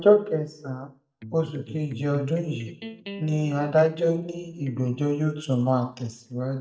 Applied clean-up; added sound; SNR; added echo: neural mask model DeepFilterNet 3.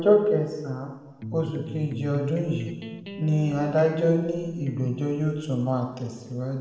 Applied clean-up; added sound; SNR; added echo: none; Electric guitar; 11 dB; reverberation time 1.1 s.